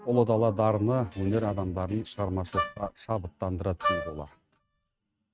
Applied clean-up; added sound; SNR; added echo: neural mask model RNNoise.